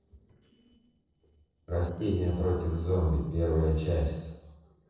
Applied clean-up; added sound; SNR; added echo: neural separator model SepFormer DNS4.